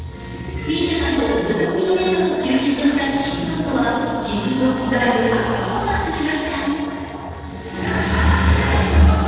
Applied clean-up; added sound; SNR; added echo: neural separator model SepFormer DNS4.